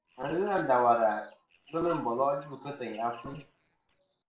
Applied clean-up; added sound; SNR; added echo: neural separator model SepFormer DNS4.